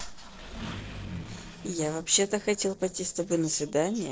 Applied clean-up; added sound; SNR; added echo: neural separator model SepFormer DNS4.